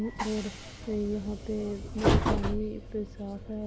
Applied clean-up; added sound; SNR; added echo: none; Train; -2 dB; none.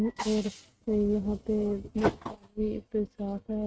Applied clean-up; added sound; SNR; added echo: neural mask model RNNoise.